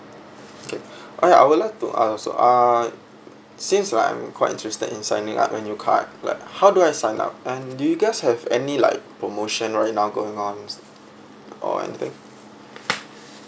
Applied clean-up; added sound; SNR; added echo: none; none; none; none.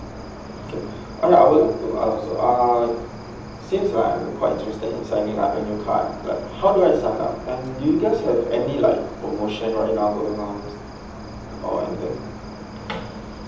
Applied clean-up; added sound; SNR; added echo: none; Cricket; 15 dB; reverberation time 0.8 s.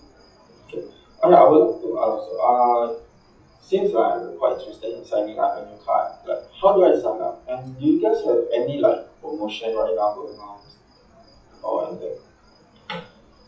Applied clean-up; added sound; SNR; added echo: classical method WPE with log-MMSE.